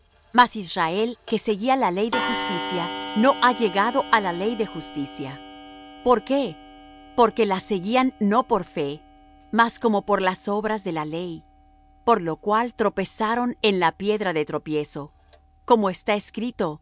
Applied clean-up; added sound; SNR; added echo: none; Clock; 14 dB; none.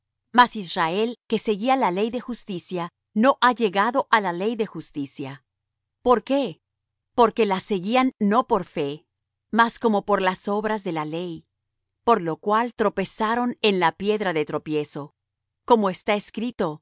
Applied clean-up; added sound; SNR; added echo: none; none; none; none.